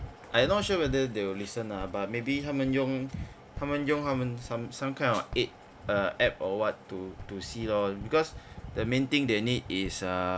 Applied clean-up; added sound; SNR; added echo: none; Walk, footsteps; 20 dB; none.